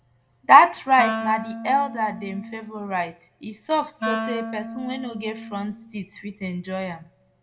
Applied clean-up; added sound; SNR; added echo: none; Wind instrument, woodwind instrument; 8 dB; reverberation time 0.4 s.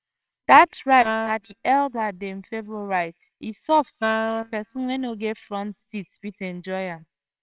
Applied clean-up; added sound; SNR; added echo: neural separator model SepFormer WHAMR!.